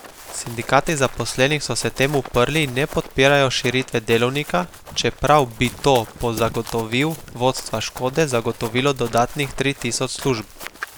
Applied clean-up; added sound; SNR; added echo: none; Run; 17 dB; none.